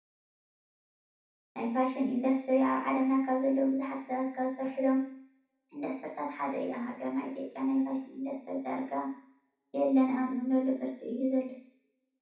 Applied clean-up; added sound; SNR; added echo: none; none; none; reverberation time 0.6 s.